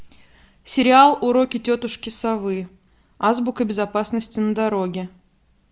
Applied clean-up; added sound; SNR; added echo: none; none; none; none.